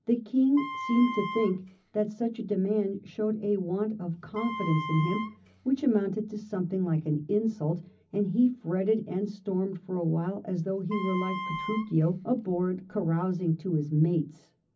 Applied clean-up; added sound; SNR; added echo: none; Wind instrument, woodwind instrument; 10 dB; reverberation time 0.4 s.